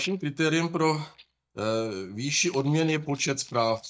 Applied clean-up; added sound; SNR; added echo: neural mask model DeepFilterNet 3.